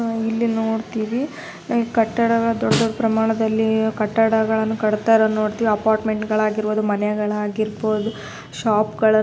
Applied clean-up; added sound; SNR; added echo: none; Snare drum; 8 dB; none.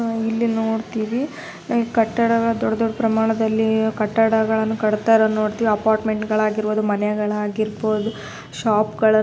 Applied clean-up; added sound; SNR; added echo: none; none; none; none.